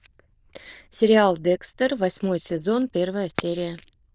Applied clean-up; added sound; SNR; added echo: neural diffusion model UNIVERSE++.